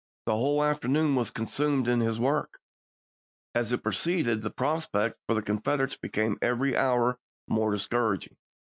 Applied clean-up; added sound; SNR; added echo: none; none; none; none.